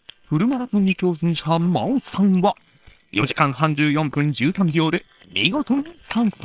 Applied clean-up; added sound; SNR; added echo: neural separator model SepFormer WHAM!.